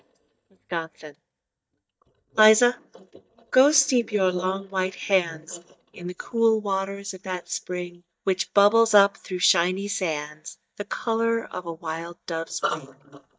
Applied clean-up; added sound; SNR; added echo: neural mask model DeepFilterNet 3.